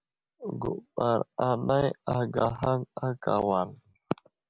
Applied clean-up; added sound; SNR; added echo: none; none; none; none.